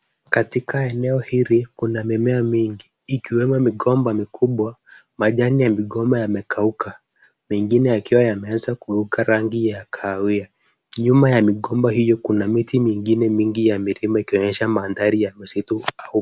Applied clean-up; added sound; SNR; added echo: none; none; none; none.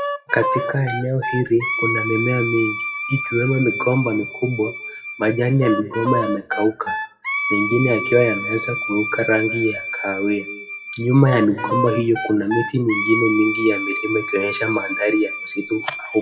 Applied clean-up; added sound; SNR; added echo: classical method WPE with log-MMSE.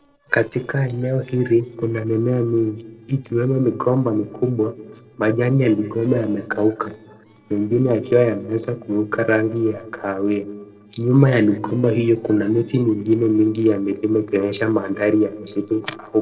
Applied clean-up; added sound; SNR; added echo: neural separator model SepFormer DNS4.